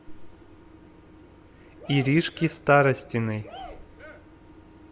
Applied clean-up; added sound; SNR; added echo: none; Cheering; 18 dB; none.